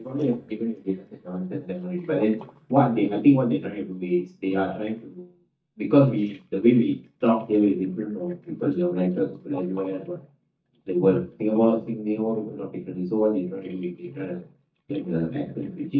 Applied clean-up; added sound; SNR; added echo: neural mask model DeepFilterNet 3.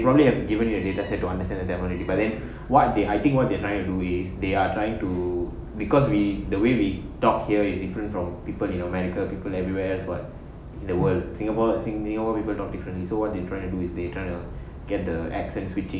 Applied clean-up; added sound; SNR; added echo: none; none; none; none.